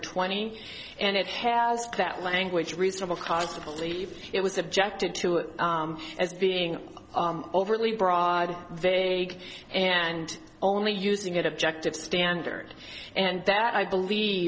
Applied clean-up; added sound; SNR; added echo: none; none; none; none.